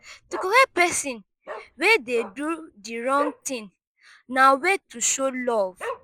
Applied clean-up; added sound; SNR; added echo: neural mask model Resemble Enhance denoiser.